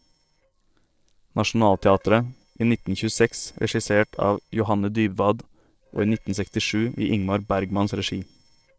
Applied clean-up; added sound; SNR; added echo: neural separator model SepFormer DNS4.